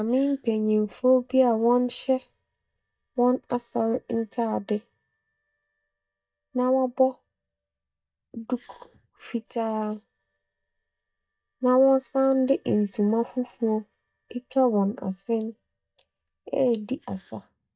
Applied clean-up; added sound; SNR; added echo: neural mask model DeepFilterNet 3.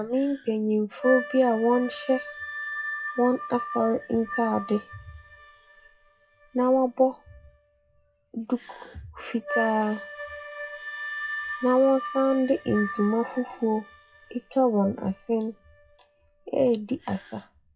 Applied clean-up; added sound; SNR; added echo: classical method WPE with log-MMSE.